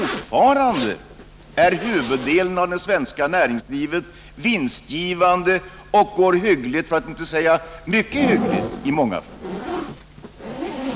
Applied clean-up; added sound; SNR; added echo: none; Zipper (clothing); 11 dB; none.